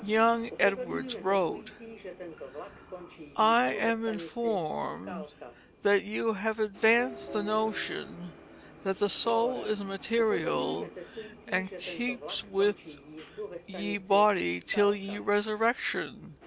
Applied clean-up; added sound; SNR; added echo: none; Subway, metro, underground; 13 dB; none.